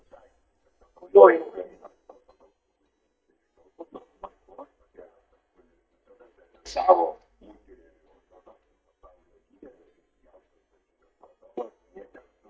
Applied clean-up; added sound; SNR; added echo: neural mask model DeepFilterNet 3.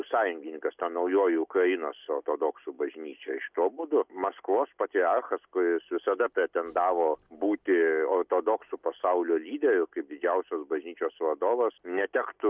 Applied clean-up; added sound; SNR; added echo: none; none; none; none.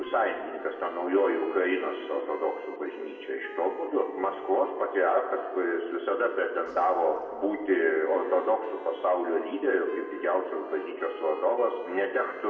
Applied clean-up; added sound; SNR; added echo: none; Wind instrument, woodwind instrument; 20 dB; reverberation time 2.0 s.